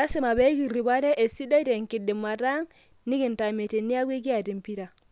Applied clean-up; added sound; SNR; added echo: none; none; none; none.